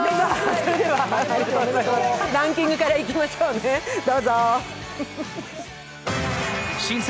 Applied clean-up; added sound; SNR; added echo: none; none; none; none.